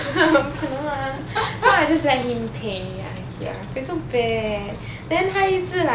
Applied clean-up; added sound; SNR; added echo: none; Crowd; 20 dB; none.